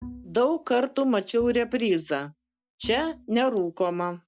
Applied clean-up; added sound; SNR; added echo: none; Bowed string instrument; 20 dB; none.